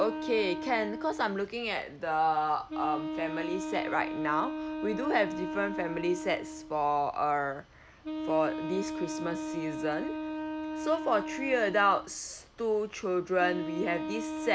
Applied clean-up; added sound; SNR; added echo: none; Wind instrument, woodwind instrument; 6 dB; none.